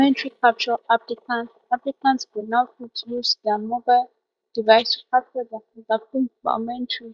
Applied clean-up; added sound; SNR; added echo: neural mask model DeepFilterNet 3.